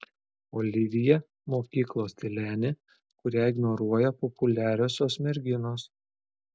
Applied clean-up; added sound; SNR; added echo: none; none; none; none.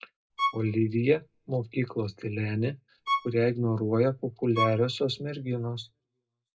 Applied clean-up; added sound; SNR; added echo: none; Bowed string instrument; 7 dB; reverberation time 0.2 s.